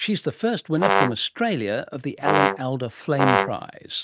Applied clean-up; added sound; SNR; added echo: neural mask model RNNoise.